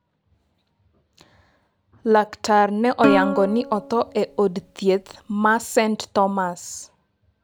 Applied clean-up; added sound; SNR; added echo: none; Plucked string instrument; 5 dB; none.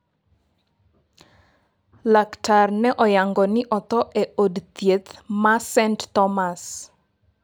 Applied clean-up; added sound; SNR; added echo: none; none; none; none.